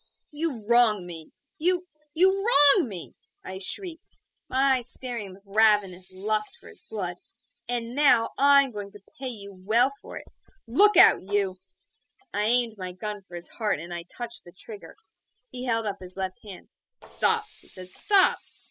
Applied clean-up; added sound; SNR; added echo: classical method spectral subtraction.